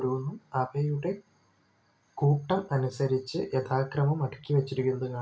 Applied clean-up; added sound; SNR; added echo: none; none; none; none.